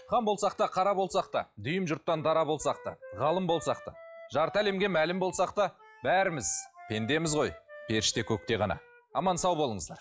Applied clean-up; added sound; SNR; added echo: classical method log-MMSE.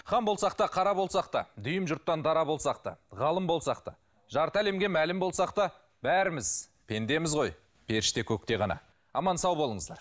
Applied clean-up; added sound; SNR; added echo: none; none; none; none.